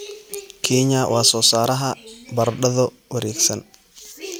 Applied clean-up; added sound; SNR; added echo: none; none; none; none.